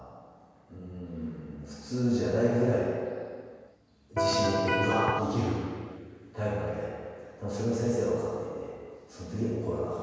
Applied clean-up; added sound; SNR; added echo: none; Electric guitar; -4 dB; reverberation time 1.9 s.